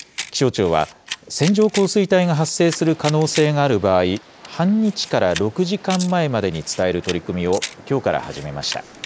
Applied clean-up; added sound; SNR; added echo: neural mask model Resemble Enhance denoiser.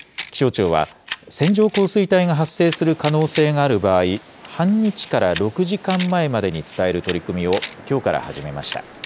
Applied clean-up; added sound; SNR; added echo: none; Camera; 15 dB; none.